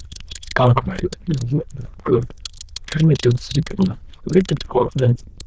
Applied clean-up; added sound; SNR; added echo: neural diffusion model UNIVERSE++.